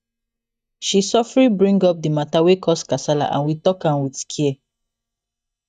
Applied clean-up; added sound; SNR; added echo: neural mask model DeepFilterNet 3.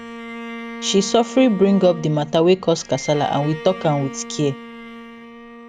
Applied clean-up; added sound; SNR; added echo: none; Bowed string instrument; 14 dB; none.